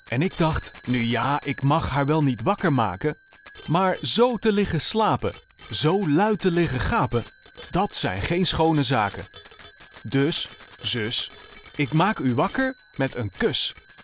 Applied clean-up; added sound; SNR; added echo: none; Bicycle bell; 11 dB; none.